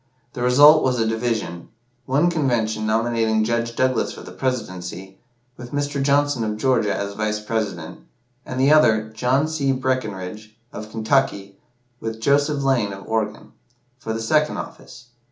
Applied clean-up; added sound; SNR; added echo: none; none; none; none.